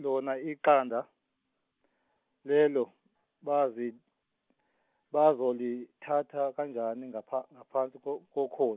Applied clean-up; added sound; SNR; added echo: none; none; none; none.